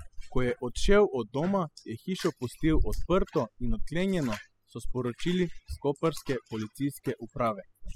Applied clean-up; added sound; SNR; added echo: classical method spectral subtraction.